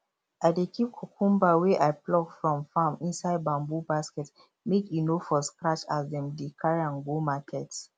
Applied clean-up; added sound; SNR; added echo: none; none; none; none.